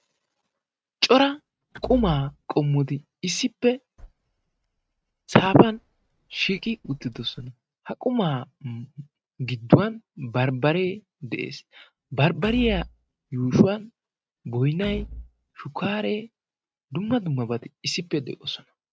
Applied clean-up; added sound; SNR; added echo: neural mask model RNNoise.